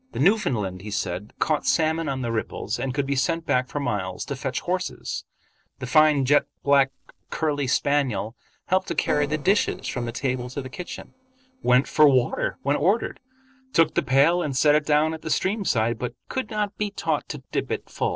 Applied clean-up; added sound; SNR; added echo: neural separator model SepFormer DNS4.